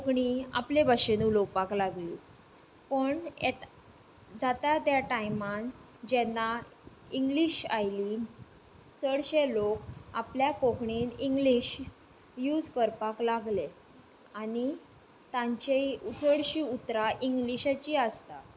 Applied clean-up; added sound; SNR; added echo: none; none; none; none.